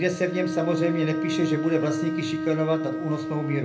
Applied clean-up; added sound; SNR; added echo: none; Bowed string instrument; 3 dB; reverberation time 0.3 s.